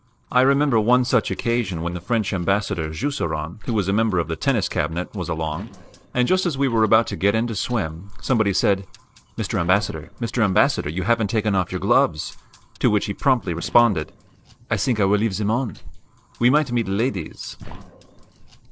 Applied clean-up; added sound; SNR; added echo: neural separator model SepFormer DNS4.